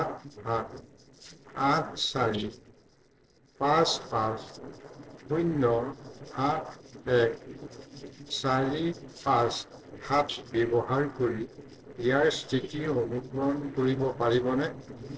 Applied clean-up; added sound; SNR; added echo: neural separator model SepFormer DNS4.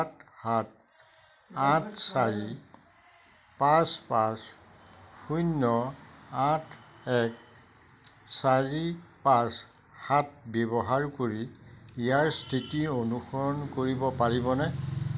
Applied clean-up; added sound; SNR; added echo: none; none; none; none.